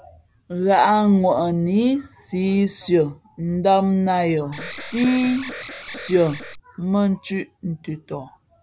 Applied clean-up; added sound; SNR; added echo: none; Alarm; 13 dB; none.